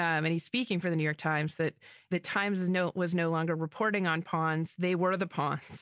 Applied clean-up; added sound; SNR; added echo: none; none; none; none.